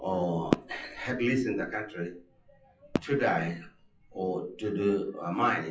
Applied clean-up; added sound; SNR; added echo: classical method WPE with log-MMSE.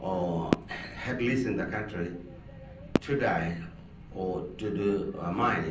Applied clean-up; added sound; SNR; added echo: none; Fireworks; 7 dB; reverberation time 0.6 s.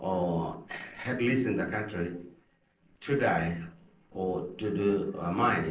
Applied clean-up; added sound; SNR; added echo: neural separator model SepFormer DNS4.